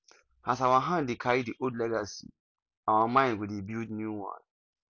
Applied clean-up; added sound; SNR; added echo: none; none; none; none.